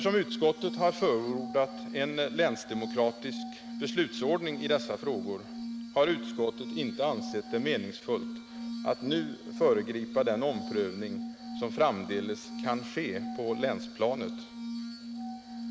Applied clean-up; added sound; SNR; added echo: none; Glass; 8 dB; none.